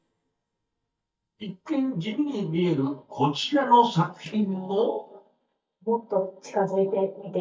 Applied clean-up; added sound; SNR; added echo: neural mask model DeepFilterNet 3.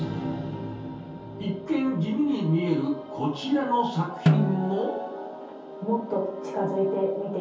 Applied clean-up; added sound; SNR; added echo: none; Snare drum; 1 dB; reverberation time 0.6 s.